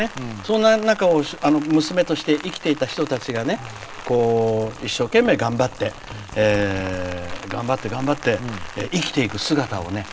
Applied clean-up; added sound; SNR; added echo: none; Rain; 15 dB; none.